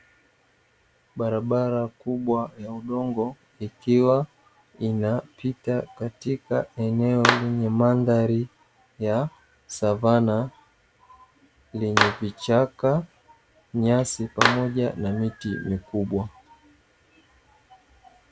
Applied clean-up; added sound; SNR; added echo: none; Clapping; 1 dB; none.